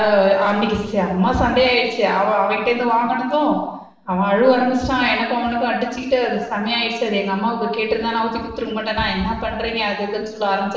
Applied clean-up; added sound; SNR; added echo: none; none; none; reverberation time 0.9 s.